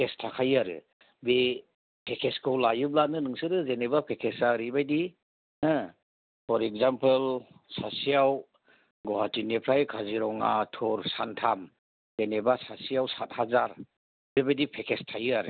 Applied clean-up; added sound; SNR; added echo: none; none; none; none.